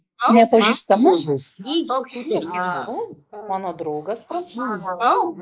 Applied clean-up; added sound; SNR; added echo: neural mask model Resemble Enhance denoiser.